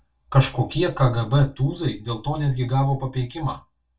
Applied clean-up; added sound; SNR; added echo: none; none; none; reverberation time 0.2 s.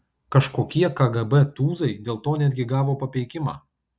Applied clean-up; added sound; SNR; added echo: none; none; none; none.